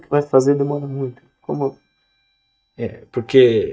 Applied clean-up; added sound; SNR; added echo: neural mask model DeepFilterNet 3.